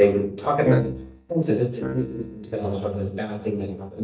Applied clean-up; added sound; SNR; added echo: neural mask model DeepFilterNet 3.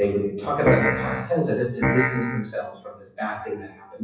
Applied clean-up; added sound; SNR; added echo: classical method WPE with log-MMSE.